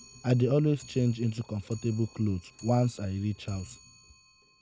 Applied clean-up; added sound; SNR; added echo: none; Clock; 18 dB; none.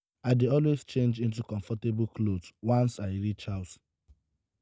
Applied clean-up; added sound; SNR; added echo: none; none; none; none.